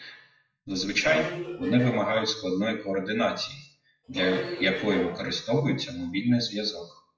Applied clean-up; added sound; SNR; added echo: classical method WPE with log-MMSE.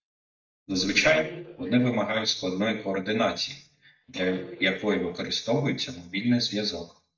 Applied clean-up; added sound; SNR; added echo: neural mask model DeepFilterNet 3.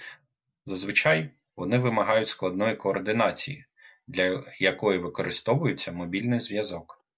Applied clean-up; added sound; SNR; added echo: none; none; none; none.